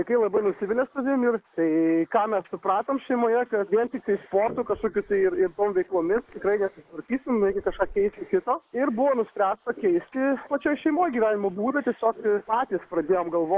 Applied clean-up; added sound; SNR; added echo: neural mask model Resemble Enhance denoiser.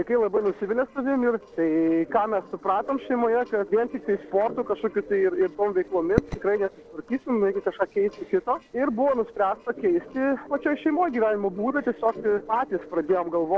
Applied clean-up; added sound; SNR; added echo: neural separator model SepFormer DNS4.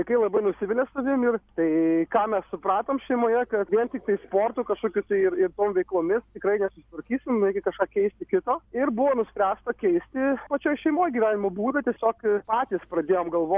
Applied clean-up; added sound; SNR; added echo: none; none; none; none.